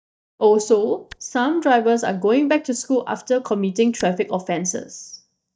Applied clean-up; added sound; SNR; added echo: neural mask model DeepFilterNet 3.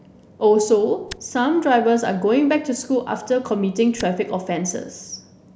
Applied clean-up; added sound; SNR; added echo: none; Tick; 19 dB; none.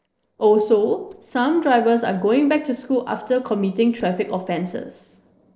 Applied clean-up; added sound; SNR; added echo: neural separator model SepFormer DNS4.